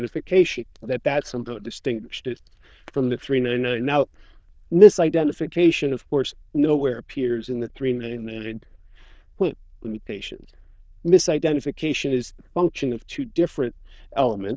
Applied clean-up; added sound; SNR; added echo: neural diffusion model UNIVERSE++.